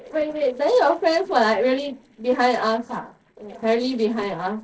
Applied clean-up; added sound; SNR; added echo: neural separator model SepFormer DNS4.